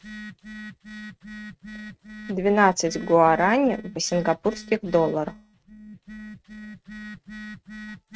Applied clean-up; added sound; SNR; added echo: neural mask model RNNoise.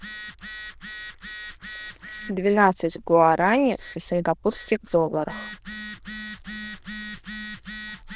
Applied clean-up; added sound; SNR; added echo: neural diffusion model UNIVERSE++.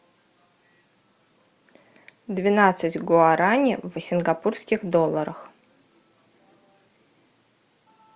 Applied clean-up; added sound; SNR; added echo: none; none; none; none.